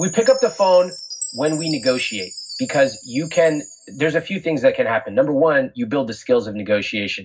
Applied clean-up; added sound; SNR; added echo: none; Chime; 15 dB; reverberation time 0.4 s.